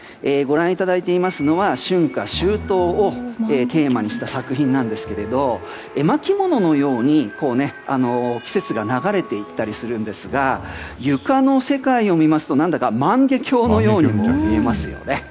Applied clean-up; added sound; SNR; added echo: none; none; none; none.